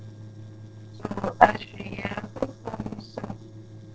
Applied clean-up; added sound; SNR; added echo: neural separator model SepFormer DNS4.